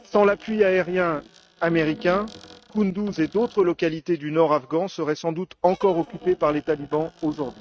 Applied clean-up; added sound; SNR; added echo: neural mask model RNNoise.